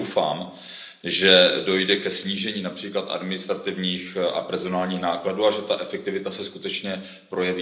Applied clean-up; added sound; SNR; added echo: none; none; none; reverberation time 0.8 s.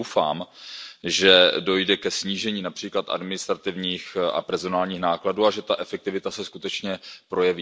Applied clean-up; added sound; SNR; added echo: none; none; none; none.